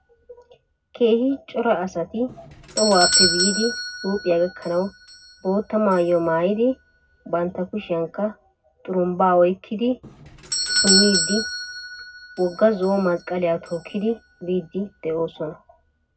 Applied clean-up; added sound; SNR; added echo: none; Doorbell; 5 dB; reverberation time 0.4 s.